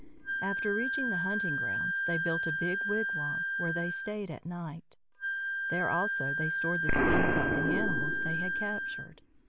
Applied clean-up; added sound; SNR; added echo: none; Explosion + Wind instrument, woodwind instrument; -5 dB; none.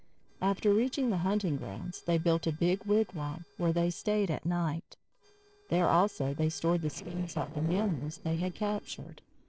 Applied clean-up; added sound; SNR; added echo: neural separator model SepFormer DNS4.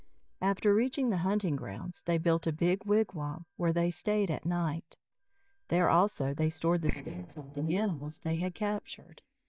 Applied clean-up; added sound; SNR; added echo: neural mask model DeepFilterNet 3.